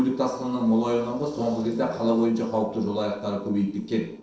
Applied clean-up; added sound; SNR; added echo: neural separator model SepFormer DNS4.